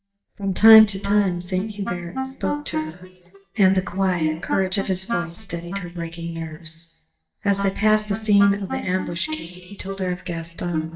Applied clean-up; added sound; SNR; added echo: neural mask model DeepFilterNet 3.